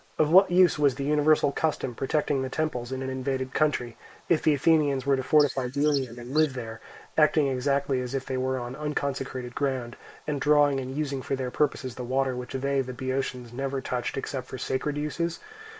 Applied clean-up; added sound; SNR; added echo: neural mask model Resemble Enhance denoiser.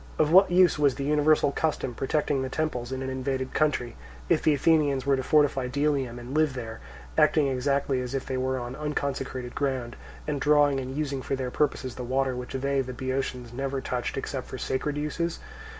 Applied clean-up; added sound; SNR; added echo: none; none; none; none.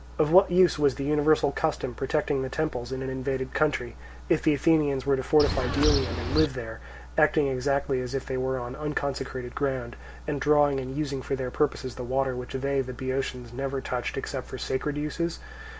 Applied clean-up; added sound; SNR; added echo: none; Bird; 1 dB; none.